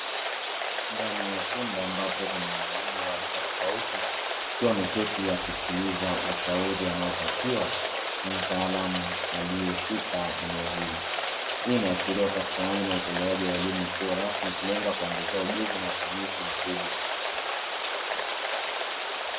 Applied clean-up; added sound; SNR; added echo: none; Rain; -2 dB; reverberation time 0.8 s.